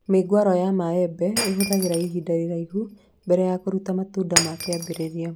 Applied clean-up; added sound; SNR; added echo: none; Shatter; 9 dB; none.